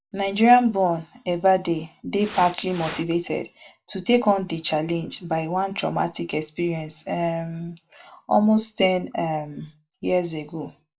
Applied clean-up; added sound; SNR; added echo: none; Fire; 12 dB; reverberation time 0.2 s.